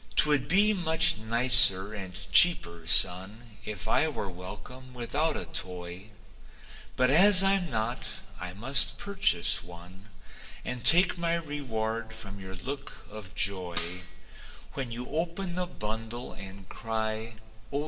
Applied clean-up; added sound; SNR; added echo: none; Cutlery, silverware; 2 dB; reverberation time 1.7 s.